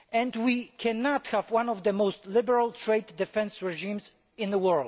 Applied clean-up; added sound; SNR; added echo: none; none; none; none.